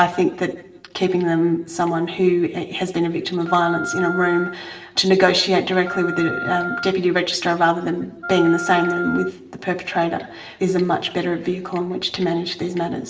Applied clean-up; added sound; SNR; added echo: none; Wind instrument, woodwind instrument; 9 dB; reverberation time 0.8 s.